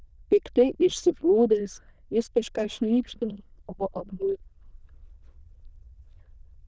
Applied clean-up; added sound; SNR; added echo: neural diffusion model UNIVERSE++.